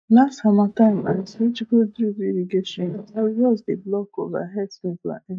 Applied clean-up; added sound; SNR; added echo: neural mask model DeepFilterNet 3.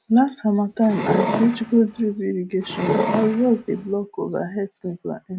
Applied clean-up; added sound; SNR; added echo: none; Wood; 4 dB; none.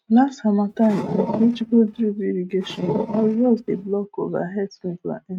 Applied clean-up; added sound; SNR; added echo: neural mask model RNNoise.